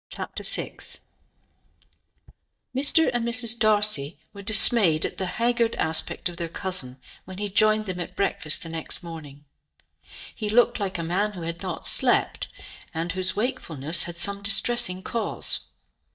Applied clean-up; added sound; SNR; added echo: neural mask model DeepFilterNet 3.